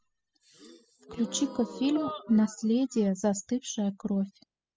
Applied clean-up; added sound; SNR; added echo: classical method spectral subtraction.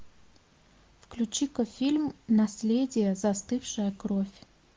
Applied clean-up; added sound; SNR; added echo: none; none; none; none.